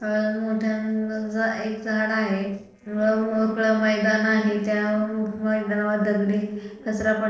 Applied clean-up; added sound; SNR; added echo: neural separator model SepFormer DNS4.